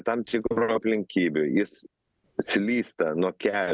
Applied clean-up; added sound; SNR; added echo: none; none; none; none.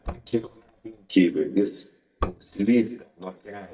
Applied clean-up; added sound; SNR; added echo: neural mask model DeepFilterNet 3.